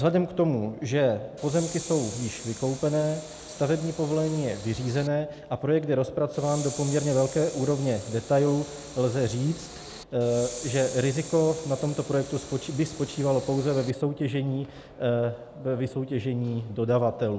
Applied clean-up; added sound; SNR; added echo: none; Train; 15 dB; none.